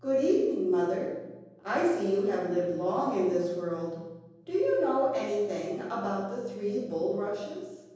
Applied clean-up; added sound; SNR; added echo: none; none; none; reverberation time 1.3 s.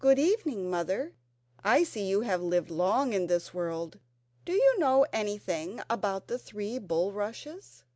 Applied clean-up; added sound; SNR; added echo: none; none; none; none.